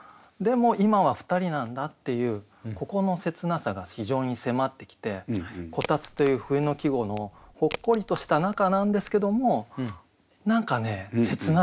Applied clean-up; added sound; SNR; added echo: none; Crack; 16 dB; none.